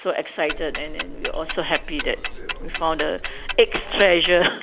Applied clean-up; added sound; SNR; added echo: none; Tick-tock; 7 dB; none.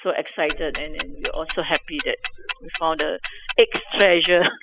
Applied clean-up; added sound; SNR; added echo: classical method spectral subtraction.